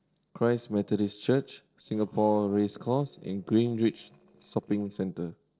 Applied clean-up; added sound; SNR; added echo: neural separator model SepFormer DNS4.